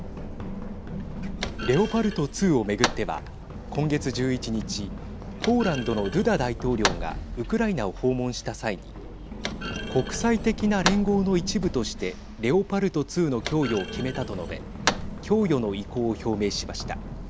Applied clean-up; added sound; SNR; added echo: none; Run + Thump, thud; 7 dB; none.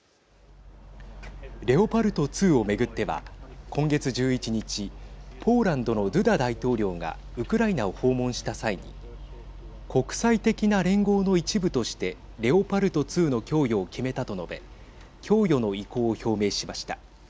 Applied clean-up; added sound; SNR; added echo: none; none; none; none.